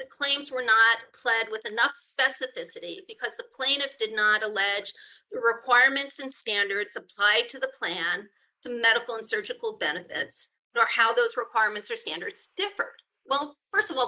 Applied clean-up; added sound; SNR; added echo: neural mask model Resemble Enhance denoiser.